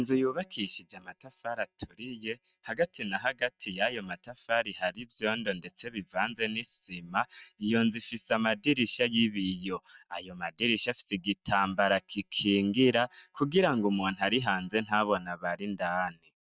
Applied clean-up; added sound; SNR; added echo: neural mask model DeepFilterNet 3.